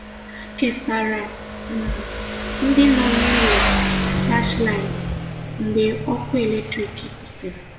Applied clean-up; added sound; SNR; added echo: none; Motorcycle; 1 dB; reverberation time 0.8 s.